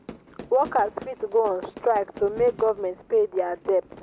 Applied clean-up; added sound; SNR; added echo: none; Fire / Fireworks; 18 dB; none.